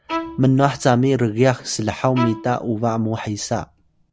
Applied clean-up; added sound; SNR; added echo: none; Bowed string instrument; 14 dB; none.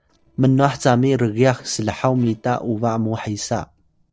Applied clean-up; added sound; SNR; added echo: neural separator model SepFormer DNS4.